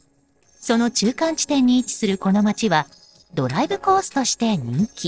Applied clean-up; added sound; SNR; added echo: neural separator model SepFormer DNS4.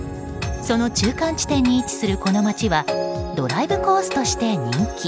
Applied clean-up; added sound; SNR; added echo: none; Tick-tock; 18 dB; none.